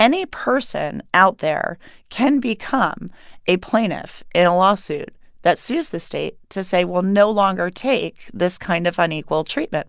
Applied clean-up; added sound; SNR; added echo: none; none; none; none.